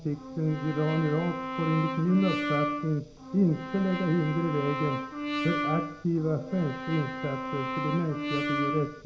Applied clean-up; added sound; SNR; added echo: none; Brass instrument; 5 dB; reverberation time 0.5 s.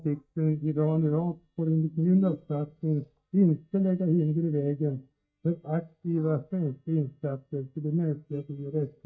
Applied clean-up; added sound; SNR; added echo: neural mask model DeepFilterNet 3.